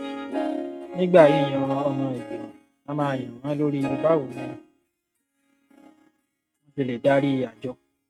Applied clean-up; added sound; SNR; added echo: neural mask model RNNoise.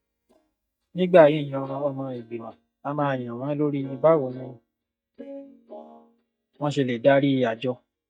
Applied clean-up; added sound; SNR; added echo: neural mask model DeepFilterNet 3.